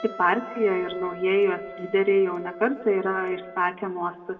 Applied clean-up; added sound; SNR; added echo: none; Wind instrument, woodwind instrument; 17 dB; reverberation time 1.1 s.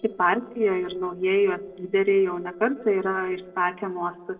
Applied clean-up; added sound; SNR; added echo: neural separator model SepFormer DNS4.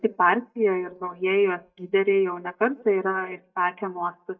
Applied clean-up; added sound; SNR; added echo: neural mask model DeepFilterNet 3.